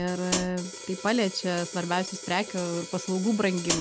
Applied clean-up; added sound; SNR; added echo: none; Hi-hat; 8 dB; none.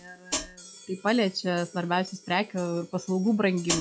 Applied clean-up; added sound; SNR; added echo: classical method log-MMSE.